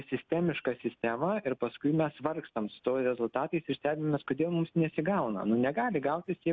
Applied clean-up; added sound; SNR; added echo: none; none; none; none.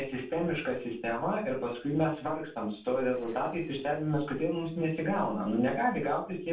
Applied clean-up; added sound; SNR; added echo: neural separator model SepFormer DNS4.